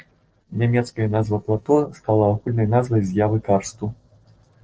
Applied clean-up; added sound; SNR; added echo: neural separator model SepFormer DNS4.